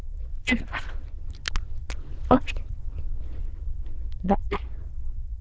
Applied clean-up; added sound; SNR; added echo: neural diffusion model UNIVERSE++.